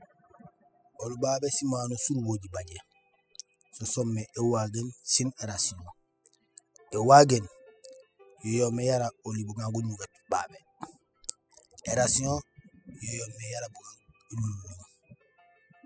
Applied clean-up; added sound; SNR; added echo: classical method spectral subtraction.